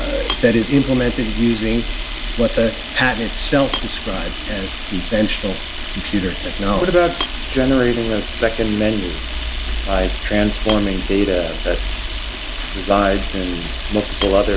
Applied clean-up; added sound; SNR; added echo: none; Camera; 4 dB; none.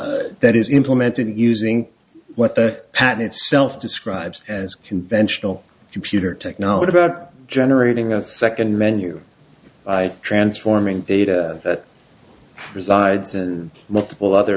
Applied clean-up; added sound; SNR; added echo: none; none; none; none.